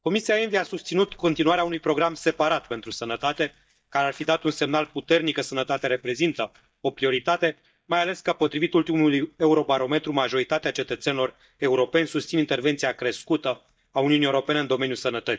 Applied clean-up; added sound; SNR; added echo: neural mask model DeepFilterNet 3.